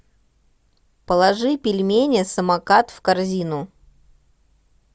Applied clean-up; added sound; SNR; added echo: none; none; none; none.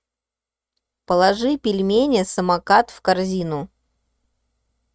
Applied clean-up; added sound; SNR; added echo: neural mask model RNNoise.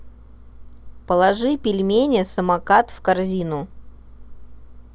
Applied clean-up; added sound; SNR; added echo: none; Engine; 17 dB; none.